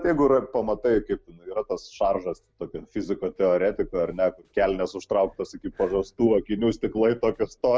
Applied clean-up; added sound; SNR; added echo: none; none; none; none.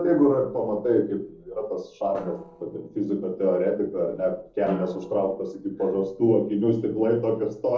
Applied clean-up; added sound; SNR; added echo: neural separator model SepFormer DNS4.